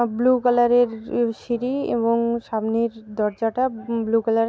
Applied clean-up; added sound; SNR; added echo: none; none; none; none.